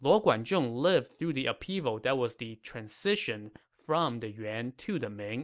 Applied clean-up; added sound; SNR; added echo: none; none; none; none.